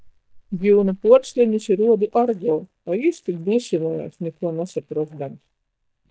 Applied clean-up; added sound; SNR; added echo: neural mask model DeepFilterNet 3.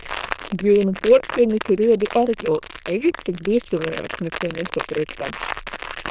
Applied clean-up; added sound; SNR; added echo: neural diffusion model UNIVERSE++.